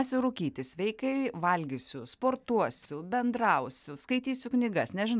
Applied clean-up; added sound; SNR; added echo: none; none; none; none.